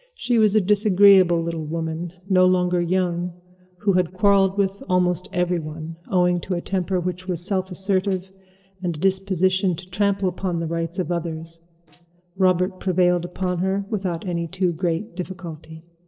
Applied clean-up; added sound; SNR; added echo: neural separator model SepFormer DNS4.